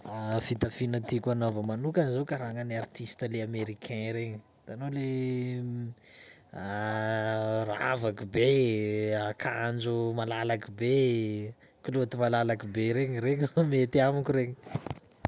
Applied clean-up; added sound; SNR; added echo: none; none; none; none.